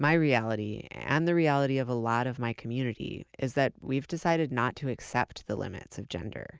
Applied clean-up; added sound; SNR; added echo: none; none; none; none.